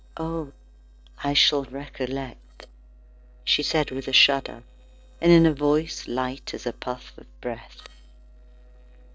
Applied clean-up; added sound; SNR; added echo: neural separator model SepFormer DNS4.